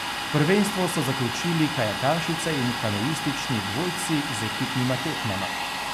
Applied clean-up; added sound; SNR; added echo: none; Domestic sounds, home sounds; 3 dB; none.